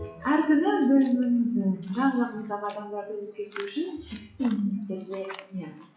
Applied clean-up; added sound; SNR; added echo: classical method WPE with log-MMSE.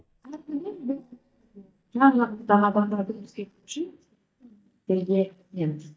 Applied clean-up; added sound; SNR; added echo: neural mask model DeepFilterNet 3.